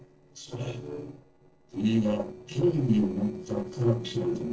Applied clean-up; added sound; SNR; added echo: neural separator model SepFormer DNS4.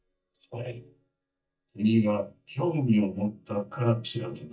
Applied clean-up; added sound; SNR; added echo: neural mask model DeepFilterNet 3.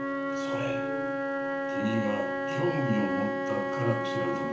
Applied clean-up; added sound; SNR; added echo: none; Wind instrument, woodwind instrument; -1 dB; reverberation time 0.7 s.